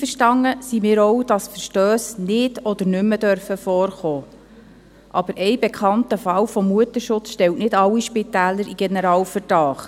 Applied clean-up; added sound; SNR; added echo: none; none; none; none.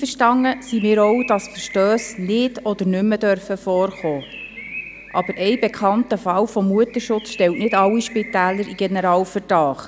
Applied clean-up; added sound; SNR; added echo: none; Bird; 18 dB; none.